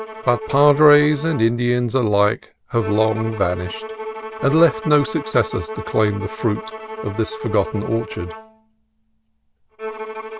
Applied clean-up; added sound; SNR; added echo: none; Bowed string instrument; 12 dB; none.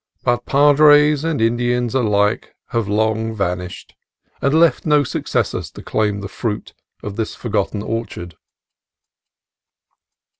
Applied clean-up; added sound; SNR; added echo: none; none; none; none.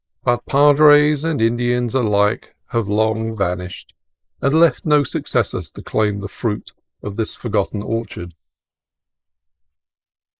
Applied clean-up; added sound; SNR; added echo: neural mask model Resemble Enhance denoiser.